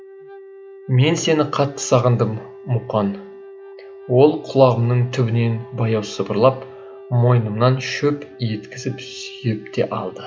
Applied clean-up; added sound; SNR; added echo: none; Wind instrument, woodwind instrument; 19 dB; none.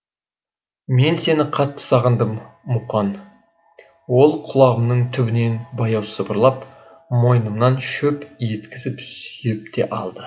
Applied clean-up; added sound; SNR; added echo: none; none; none; none.